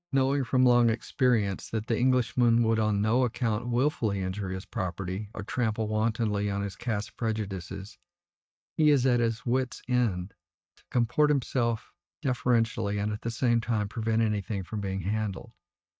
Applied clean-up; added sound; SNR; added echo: neural mask model DeepFilterNet 3.